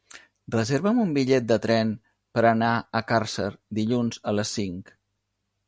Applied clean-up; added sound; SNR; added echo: none; none; none; none.